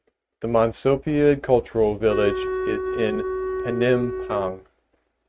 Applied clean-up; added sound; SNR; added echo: neural mask model RNNoise.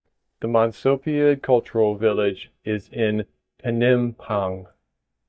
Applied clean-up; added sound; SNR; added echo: neural mask model DeepFilterNet 3.